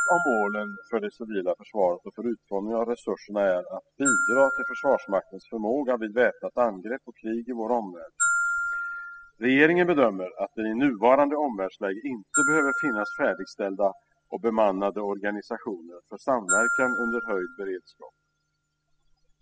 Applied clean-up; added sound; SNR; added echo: classical method spectral subtraction.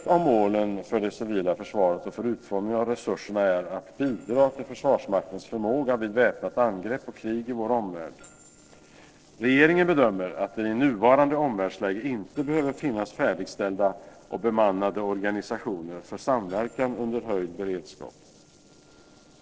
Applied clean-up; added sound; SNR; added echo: neural separator model SepFormer DNS4.